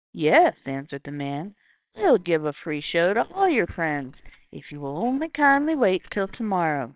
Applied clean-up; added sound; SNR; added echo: neural separator model SepFormer WHAMR!.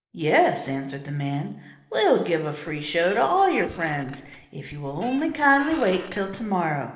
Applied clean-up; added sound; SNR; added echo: neural separator model SepFormer DNS4.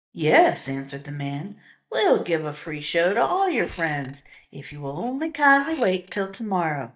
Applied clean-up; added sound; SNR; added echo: neural mask model DeepFilterNet 3.